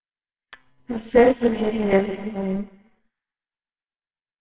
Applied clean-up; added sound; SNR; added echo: neural separator model SepFormer WHAMR!.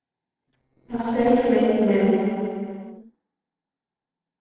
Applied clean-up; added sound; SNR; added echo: neural separator model SepFormer DNS4.